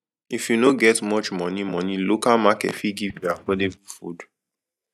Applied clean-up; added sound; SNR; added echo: neural mask model DeepFilterNet 3.